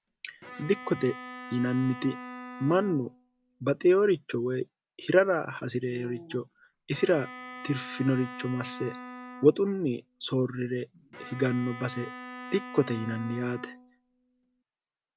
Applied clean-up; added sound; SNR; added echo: none; Bowed string instrument; 14 dB; none.